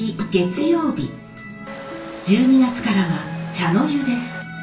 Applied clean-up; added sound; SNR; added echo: none; Domestic sounds, home sounds; 16 dB; reverberation time 0.3 s.